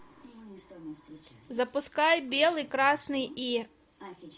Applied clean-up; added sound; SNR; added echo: none; none; none; none.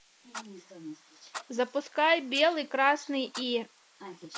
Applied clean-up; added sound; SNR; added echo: neural mask model Resemble Enhance denoiser.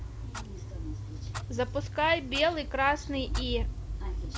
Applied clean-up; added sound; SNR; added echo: none; Clock; 3 dB; none.